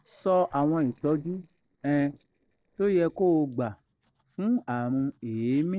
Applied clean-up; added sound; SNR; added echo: neural separator model SepFormer DNS4.